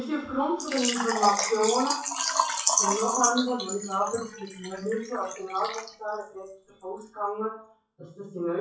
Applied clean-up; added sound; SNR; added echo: classical method WPE with log-MMSE.